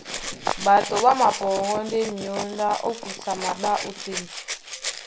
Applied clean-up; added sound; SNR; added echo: none; Rattle (instrument); 10 dB; none.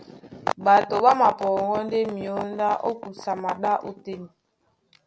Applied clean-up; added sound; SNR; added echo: none; none; none; none.